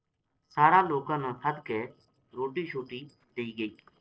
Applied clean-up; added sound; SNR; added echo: neural separator model SepFormer DNS4.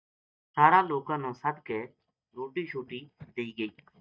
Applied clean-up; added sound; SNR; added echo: neural mask model DeepFilterNet 3.